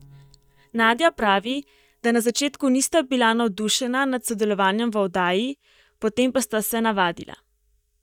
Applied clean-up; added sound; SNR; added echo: neural mask model DeepFilterNet 3.